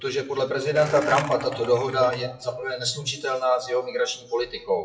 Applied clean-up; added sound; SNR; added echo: classical method WPE with log-MMSE.